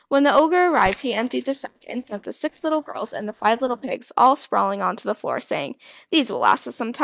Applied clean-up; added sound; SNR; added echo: neural mask model DeepFilterNet 3.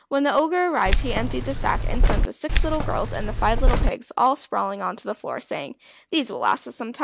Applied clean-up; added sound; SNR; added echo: none; Keys jangling; -5 dB; none.